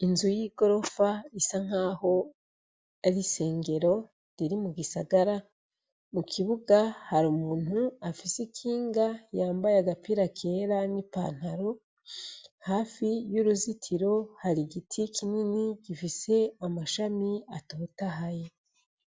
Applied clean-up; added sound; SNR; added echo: none; none; none; none.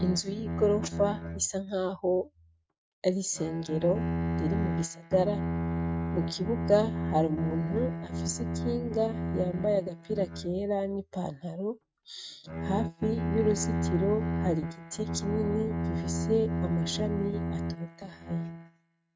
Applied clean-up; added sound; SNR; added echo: neural mask model RNNoise.